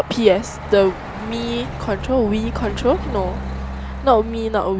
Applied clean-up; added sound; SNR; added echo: none; Truck; 8 dB; none.